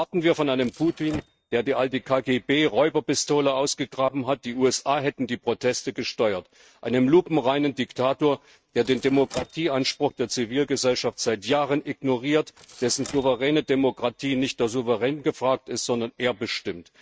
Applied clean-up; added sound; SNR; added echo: neural mask model RNNoise.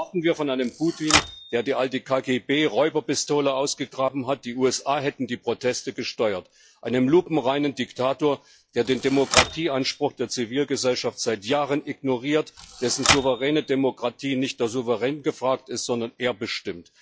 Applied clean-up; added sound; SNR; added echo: classical method log-MMSE.